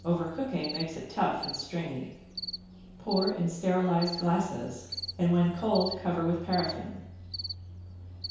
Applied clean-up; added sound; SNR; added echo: none; Cricket; 11 dB; reverberation time 0.8 s.